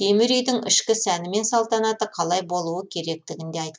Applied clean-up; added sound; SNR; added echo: none; none; none; none.